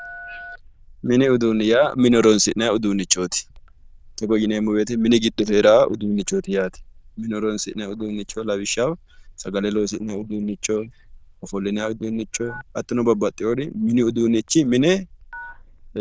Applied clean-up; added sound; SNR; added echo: neural diffusion model UNIVERSE++.